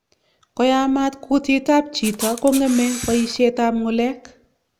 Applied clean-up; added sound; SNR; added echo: none; Camera; 11 dB; none.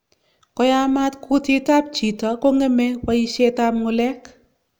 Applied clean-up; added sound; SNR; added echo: none; none; none; none.